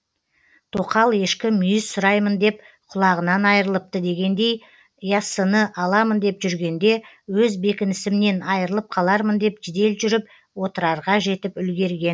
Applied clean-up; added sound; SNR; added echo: none; none; none; none.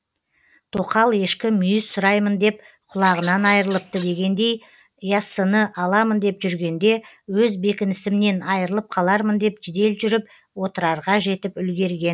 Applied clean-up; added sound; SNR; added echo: none; Bird vocalization, bird call, bird song / Fowl; 14 dB; none.